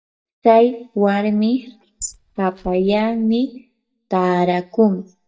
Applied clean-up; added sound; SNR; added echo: neural mask model DeepFilterNet 3.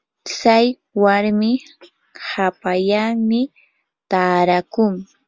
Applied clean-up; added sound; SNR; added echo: none; none; none; none.